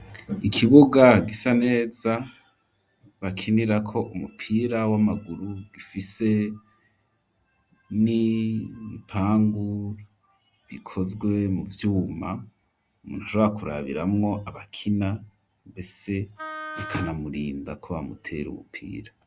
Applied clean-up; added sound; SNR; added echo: none; Wind instrument, woodwind instrument; 12 dB; none.